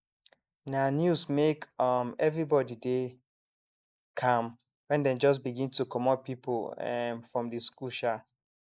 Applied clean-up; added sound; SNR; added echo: neural mask model Resemble Enhance denoiser.